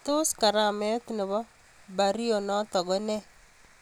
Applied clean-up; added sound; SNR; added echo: none; none; none; none.